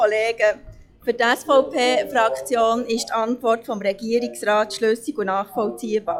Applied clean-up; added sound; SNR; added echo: classical method log-MMSE.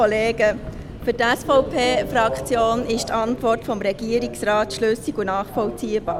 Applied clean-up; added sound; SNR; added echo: none; Subway, metro, underground; 11 dB; none.